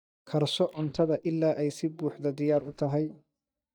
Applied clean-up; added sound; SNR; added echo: neural mask model DeepFilterNet 3.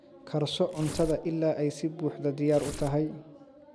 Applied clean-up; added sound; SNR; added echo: none; Tearing; 12 dB; none.